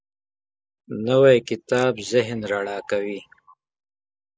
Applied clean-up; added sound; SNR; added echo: none; none; none; none.